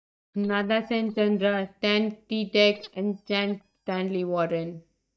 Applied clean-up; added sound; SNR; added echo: neural mask model DeepFilterNet 3.